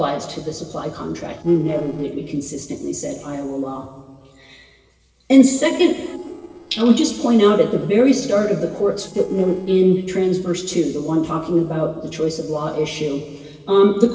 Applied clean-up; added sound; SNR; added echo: neural separator model SepFormer DNS4.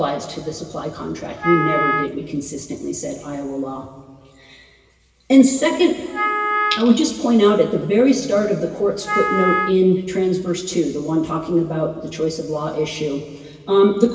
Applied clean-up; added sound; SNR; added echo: none; Wind instrument, woodwind instrument; 4 dB; reverberation time 2.0 s.